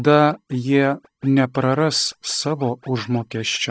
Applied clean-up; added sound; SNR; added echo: neural mask model DeepFilterNet 3.